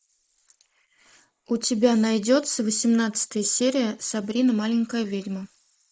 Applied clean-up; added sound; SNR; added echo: neural mask model Resemble Enhance denoiser.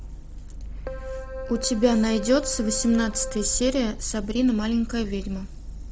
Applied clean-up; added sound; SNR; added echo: none; Keyboard (musical); 12 dB; none.